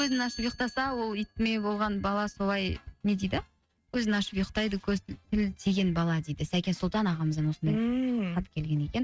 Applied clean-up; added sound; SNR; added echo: neural mask model RNNoise.